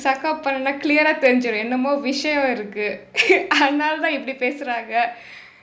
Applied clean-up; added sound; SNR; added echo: none; none; none; none.